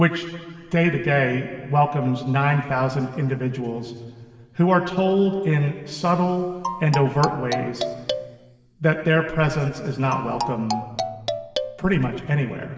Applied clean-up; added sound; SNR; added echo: none; Marimba, xylophone; 6 dB; reverberation time 2.1 s.